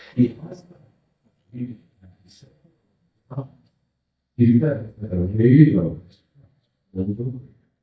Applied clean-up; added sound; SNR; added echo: neural mask model DeepFilterNet 3.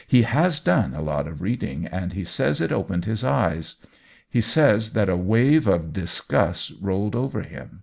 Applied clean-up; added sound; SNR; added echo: none; none; none; none.